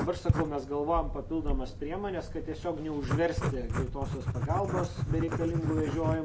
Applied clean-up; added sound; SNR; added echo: none; Writing; 0 dB; none.